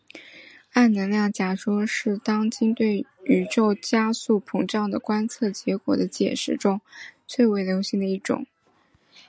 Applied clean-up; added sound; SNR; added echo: none; none; none; none.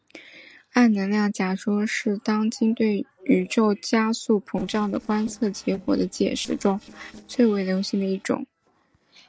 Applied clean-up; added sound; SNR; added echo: neural separator model SepFormer DNS4.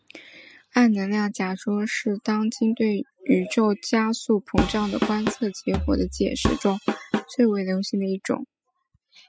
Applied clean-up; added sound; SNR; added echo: classical method spectral subtraction.